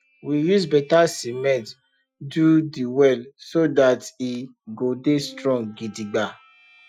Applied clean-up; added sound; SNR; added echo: classical method Wiener filter.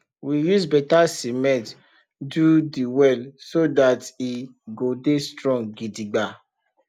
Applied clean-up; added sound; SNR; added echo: none; none; none; none.